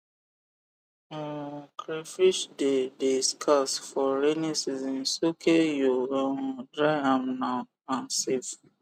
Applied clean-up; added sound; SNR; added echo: none; none; none; none.